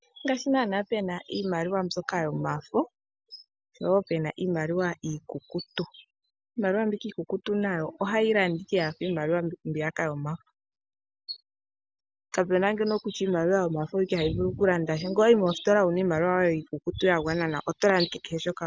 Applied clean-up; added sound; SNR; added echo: none; none; none; none.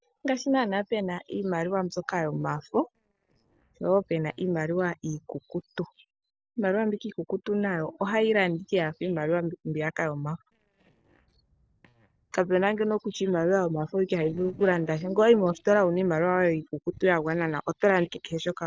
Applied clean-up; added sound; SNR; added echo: neural separator model SepFormer DNS4.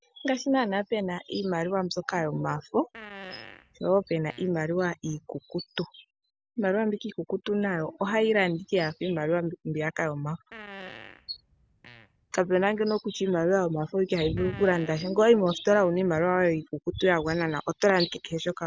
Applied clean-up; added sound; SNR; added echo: none; Fart; 19 dB; none.